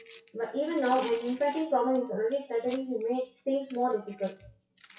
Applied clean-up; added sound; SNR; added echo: classical method WPE with log-MMSE.